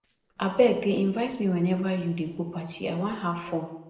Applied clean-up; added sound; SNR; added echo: neural separator model SepFormer DNS4.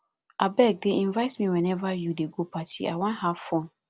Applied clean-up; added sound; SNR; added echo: none; none; none; none.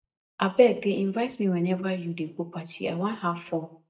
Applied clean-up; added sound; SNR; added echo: neural mask model DeepFilterNet 3.